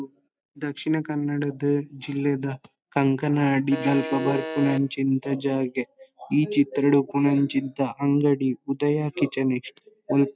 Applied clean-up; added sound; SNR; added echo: none; Alarm; 8 dB; none.